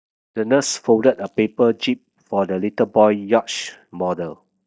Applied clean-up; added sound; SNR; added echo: neural mask model DeepFilterNet 3.